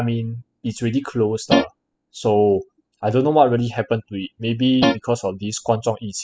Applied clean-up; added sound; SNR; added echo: classical method spectral subtraction.